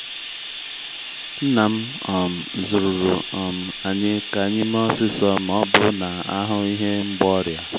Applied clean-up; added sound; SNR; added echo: none; Bathtub (filling or washing); 9 dB; none.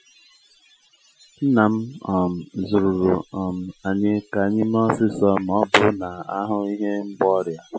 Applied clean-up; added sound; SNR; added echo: classical method Wiener filter.